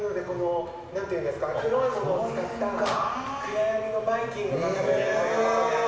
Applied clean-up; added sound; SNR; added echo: none; Wood; 18 dB; reverberation time 1.2 s.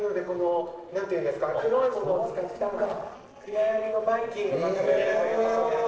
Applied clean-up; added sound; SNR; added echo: neural separator model SepFormer DNS4.